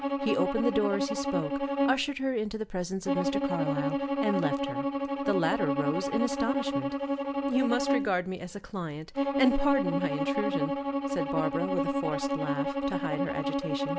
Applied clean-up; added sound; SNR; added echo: none; Bowed string instrument; -1 dB; none.